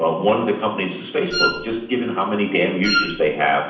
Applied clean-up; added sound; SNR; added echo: none; Wind instrument, woodwind instrument; 3 dB; reverberation time 0.8 s.